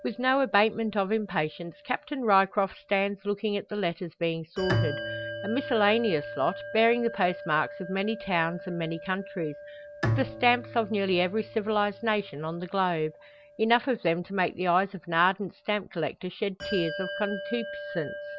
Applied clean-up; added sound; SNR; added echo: none; Bell + Bowed string instrument; 10 dB; none.